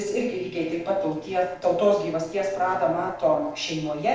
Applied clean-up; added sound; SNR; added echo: neural separator model SepFormer DNS4.